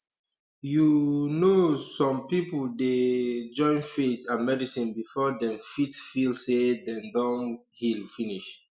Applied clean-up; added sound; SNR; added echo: none; none; none; none.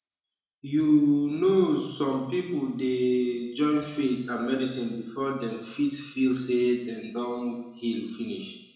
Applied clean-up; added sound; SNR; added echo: none; none; none; reverberation time 0.9 s.